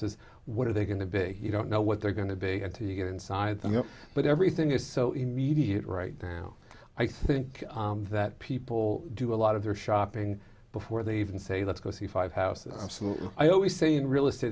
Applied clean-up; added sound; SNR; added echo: none; none; none; none.